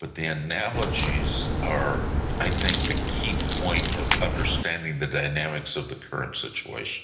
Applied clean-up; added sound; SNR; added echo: none; Crack; -5 dB; reverberation time 1.1 s.